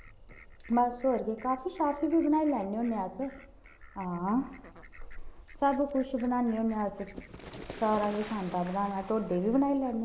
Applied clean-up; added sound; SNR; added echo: none; Fowl; 17 dB; none.